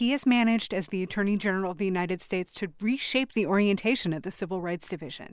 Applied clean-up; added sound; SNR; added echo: none; none; none; none.